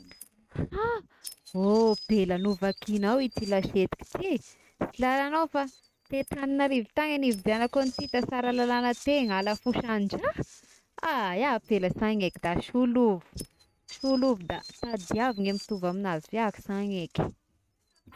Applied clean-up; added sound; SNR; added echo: neural mask model RNNoise.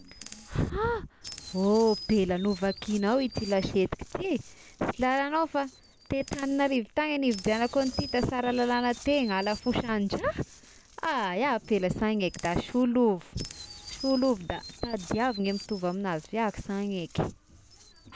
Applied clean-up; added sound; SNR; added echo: none; Chirp, tweet; 12 dB; none.